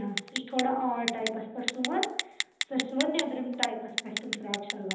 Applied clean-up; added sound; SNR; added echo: none; Telephone; 4 dB; reverberation time 0.9 s.